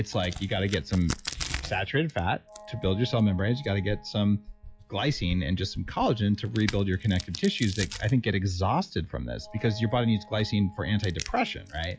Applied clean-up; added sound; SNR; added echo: classical method log-MMSE.